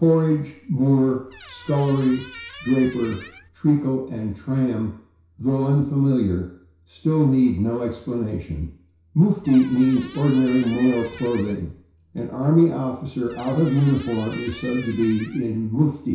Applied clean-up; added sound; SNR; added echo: none; Squeak; 20 dB; reverberation time 0.6 s.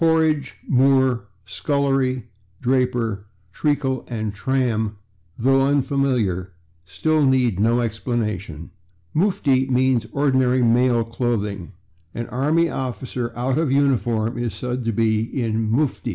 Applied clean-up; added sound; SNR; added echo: none; none; none; none.